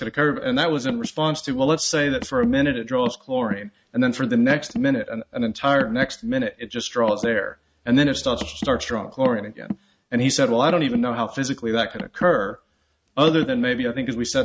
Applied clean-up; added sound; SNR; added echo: neural mask model RNNoise.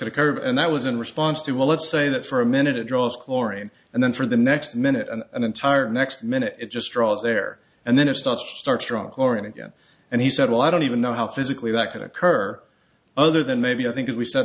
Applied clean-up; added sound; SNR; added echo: none; none; none; none.